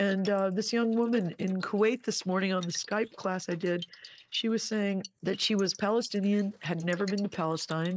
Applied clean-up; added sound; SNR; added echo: neural mask model Resemble Enhance denoiser.